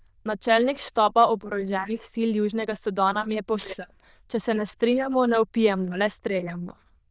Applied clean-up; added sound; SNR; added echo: neural diffusion model UNIVERSE++.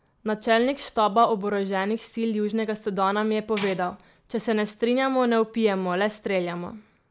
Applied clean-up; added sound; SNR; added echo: none; Tambourine; 17 dB; none.